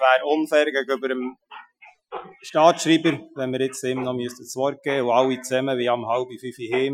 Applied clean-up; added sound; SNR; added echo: classical method Wiener filter.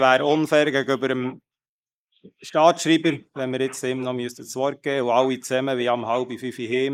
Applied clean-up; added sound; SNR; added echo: neural mask model Resemble Enhance denoiser.